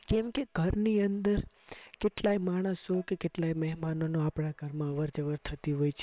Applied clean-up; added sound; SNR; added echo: neural separator model SepFormer WHAM!.